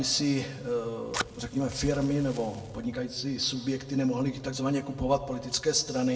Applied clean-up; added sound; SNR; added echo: none; Fire; 16 dB; reverberation time 1.0 s.